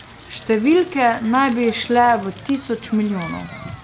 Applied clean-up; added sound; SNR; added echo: none; Crackle; 17 dB; none.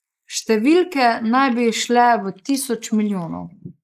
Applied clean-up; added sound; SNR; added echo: neural mask model Resemble Enhance denoiser.